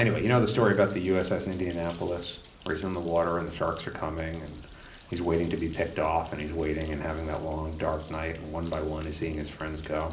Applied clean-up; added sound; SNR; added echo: none; Bird; 19 dB; reverberation time 0.5 s.